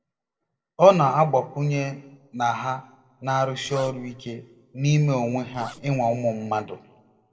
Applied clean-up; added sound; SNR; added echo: neural separator model SepFormer DNS4.